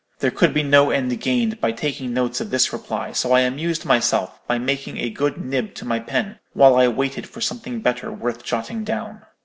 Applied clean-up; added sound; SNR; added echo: none; none; none; none.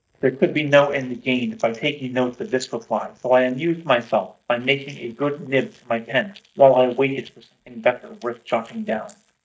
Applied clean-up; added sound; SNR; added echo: neural mask model DeepFilterNet 3.